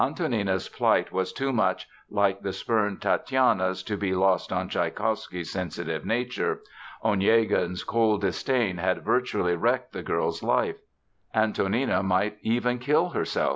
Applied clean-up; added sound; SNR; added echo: none; none; none; none.